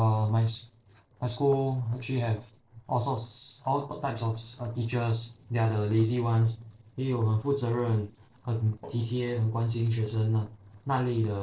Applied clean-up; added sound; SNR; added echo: neural separator model SepFormer DNS4.